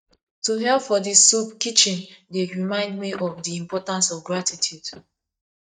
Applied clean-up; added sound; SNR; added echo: neural mask model DeepFilterNet 3.